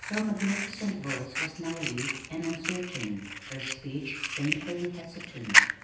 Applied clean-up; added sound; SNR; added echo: none; Fire; -3 dB; reverberation time 0.9 s.